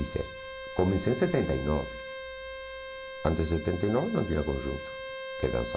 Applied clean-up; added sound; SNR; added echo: none; Bowed string instrument; 9 dB; none.